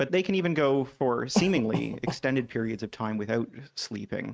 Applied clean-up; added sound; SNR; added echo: neural mask model RNNoise.